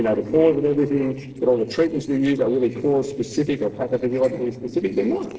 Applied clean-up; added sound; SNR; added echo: neural separator model SepFormer DNS4.